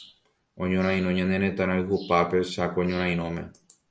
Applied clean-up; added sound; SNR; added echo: none; none; none; none.